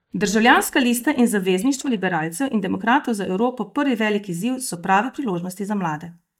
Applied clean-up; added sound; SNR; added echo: neural mask model DeepFilterNet 3.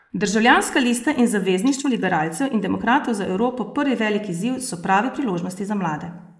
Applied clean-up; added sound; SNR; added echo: neural mask model Resemble Enhance denoiser.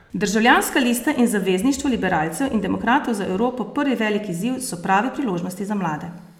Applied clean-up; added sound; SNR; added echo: none; none; none; none.